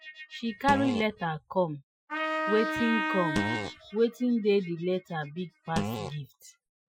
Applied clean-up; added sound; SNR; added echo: classical method Wiener filter.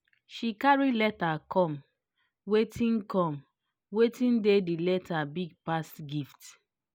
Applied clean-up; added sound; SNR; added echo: none; none; none; none.